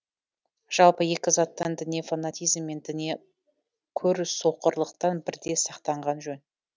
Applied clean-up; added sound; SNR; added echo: none; none; none; none.